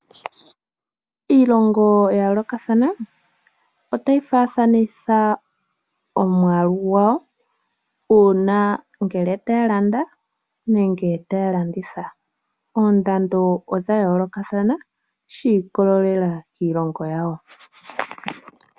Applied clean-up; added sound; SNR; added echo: none; none; none; none.